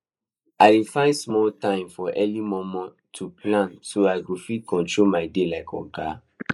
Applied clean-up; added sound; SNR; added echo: neural mask model Resemble Enhance denoiser.